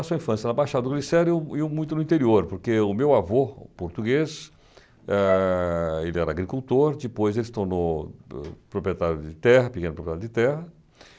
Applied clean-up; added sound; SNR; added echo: none; Wind instrument, woodwind instrument; 6 dB; none.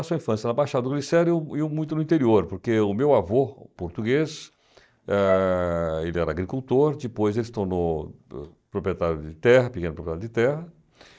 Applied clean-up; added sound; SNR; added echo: neural mask model DeepFilterNet 3.